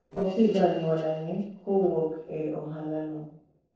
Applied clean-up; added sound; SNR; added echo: neural separator model SepFormer DNS4.